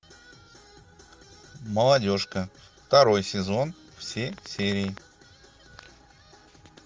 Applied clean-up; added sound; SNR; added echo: none; none; none; none.